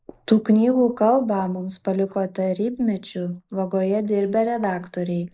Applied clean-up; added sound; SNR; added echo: neural mask model Resemble Enhance denoiser.